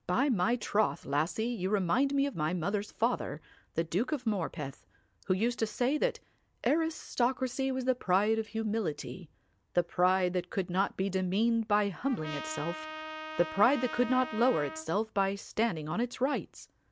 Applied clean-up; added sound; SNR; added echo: none; Trumpet; 11 dB; none.